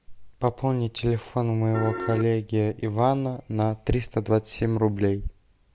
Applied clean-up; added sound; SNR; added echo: none; Piano; 6 dB; none.